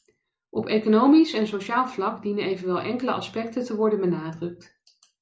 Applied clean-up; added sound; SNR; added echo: none; none; none; none.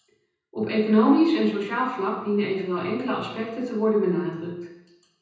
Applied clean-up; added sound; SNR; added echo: none; none; none; reverberation time 0.9 s.